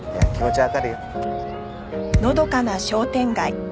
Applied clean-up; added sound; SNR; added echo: none; Thump, thud; 3 dB; none.